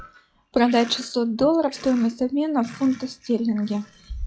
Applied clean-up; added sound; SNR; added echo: classical method log-MMSE.